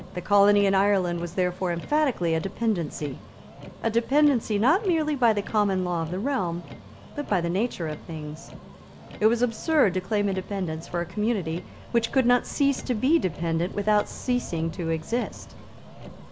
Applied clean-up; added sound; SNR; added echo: none; Motor vehicle (road); 17 dB; none.